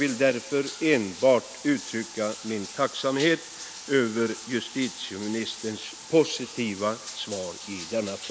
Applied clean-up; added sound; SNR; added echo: none; Bathtub (filling or washing); 13 dB; none.